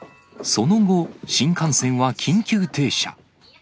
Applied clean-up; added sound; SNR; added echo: none; none; none; none.